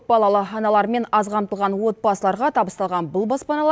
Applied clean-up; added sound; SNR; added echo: none; none; none; none.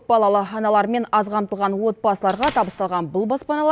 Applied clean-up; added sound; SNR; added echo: none; Door; 16 dB; none.